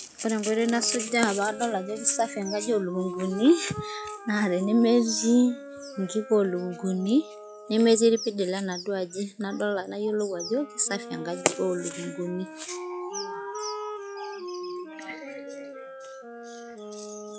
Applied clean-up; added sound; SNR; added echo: classical method log-MMSE.